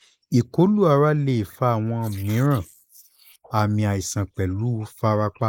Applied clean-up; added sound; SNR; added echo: neural mask model Resemble Enhance denoiser.